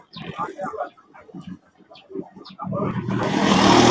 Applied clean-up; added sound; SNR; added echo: none; none; none; none.